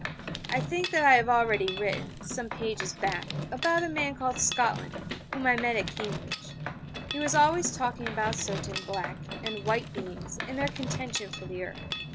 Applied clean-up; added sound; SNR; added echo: none; Mechanisms; 7 dB; none.